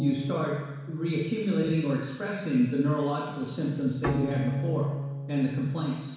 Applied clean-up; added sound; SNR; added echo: none; Bowed string instrument; 7 dB; reverberation time 1.1 s.